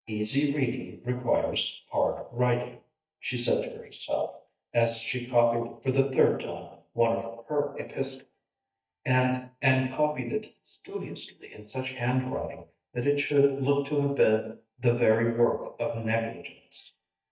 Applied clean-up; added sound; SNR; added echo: neural mask model DeepFilterNet 3.